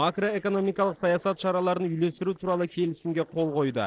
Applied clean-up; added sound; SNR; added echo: neural separator model SepFormer DNS4.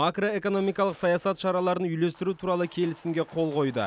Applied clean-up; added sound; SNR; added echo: none; none; none; none.